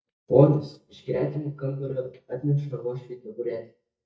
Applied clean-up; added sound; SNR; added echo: neural mask model DeepFilterNet 3.